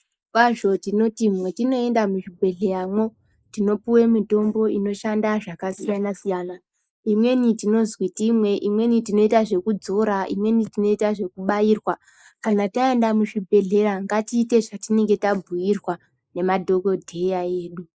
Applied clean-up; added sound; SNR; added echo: neural mask model Resemble Enhance denoiser.